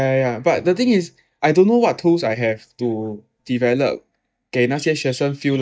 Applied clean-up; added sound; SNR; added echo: neural mask model DeepFilterNet 3.